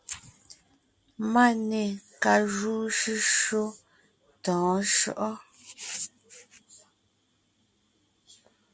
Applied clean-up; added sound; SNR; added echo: none; none; none; none.